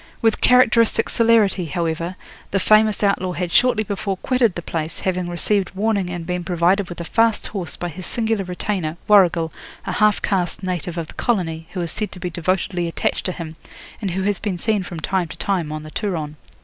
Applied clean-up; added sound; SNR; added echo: none; none; none; none.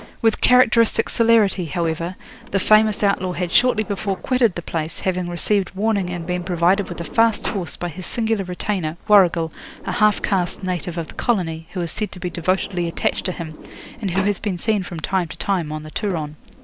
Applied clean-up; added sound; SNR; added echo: none; Sliding door; 18 dB; none.